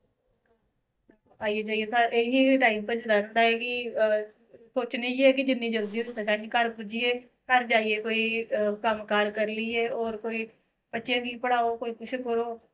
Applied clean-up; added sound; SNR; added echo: neural mask model DeepFilterNet 3.